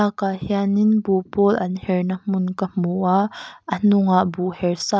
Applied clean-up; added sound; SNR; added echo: none; none; none; none.